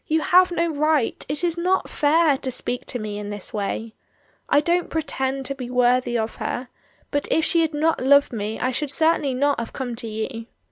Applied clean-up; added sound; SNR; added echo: none; none; none; none.